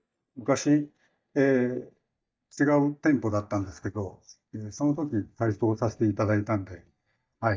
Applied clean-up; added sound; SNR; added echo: neural mask model DeepFilterNet 3.